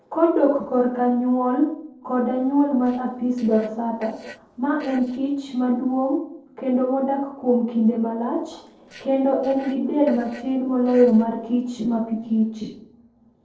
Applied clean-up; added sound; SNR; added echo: neural separator model SepFormer DNS4.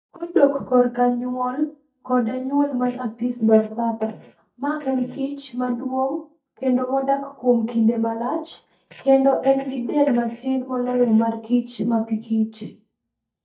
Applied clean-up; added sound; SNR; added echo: neural mask model DeepFilterNet 3.